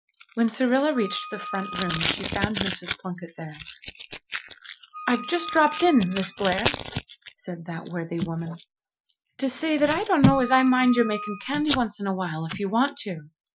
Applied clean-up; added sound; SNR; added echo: classical method Wiener filter.